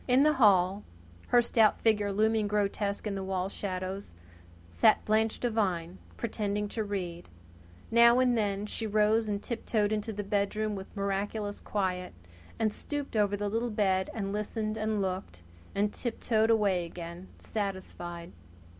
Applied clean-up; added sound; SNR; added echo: none; none; none; none.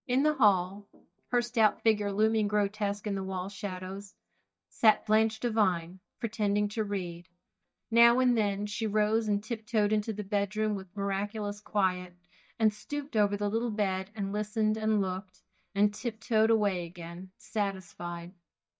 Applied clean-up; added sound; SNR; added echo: neural mask model DeepFilterNet 3.